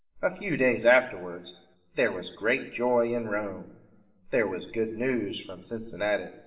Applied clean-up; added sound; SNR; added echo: none; none; none; reverberation time 0.8 s.